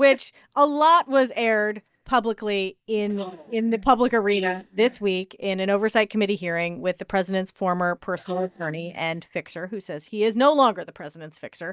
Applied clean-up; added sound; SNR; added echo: neural mask model DeepFilterNet 3.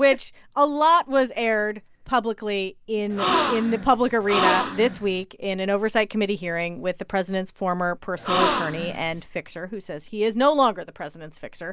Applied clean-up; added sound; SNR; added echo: none; Gasp; 2 dB; none.